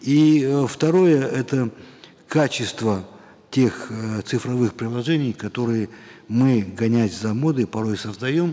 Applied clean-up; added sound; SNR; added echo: none; none; none; none.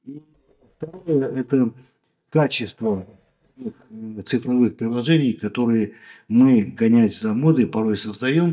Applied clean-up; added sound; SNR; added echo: neural mask model DeepFilterNet 3.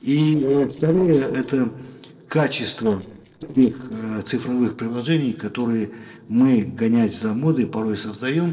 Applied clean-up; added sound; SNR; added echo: neural separator model SepFormer DNS4.